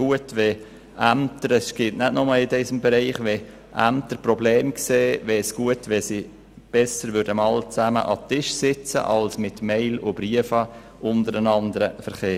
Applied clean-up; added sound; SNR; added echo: none; none; none; none.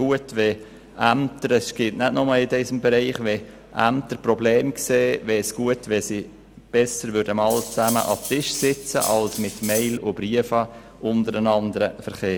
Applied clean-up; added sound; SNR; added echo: none; Cutlery, silverware; 10 dB; none.